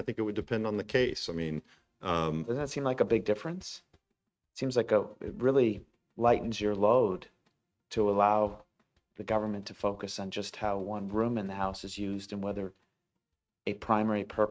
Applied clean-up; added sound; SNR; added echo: neural mask model RNNoise.